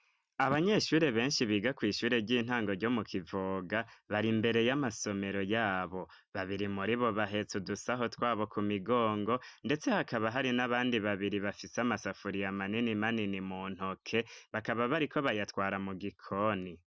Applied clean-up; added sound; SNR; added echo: none; none; none; none.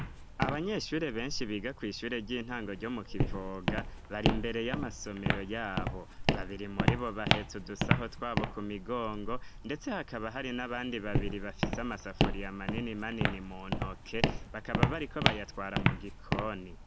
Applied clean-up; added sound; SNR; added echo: none; Walk, footsteps; -3 dB; none.